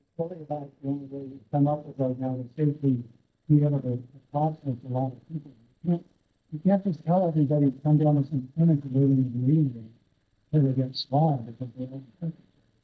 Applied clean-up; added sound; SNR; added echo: neural mask model DeepFilterNet 3.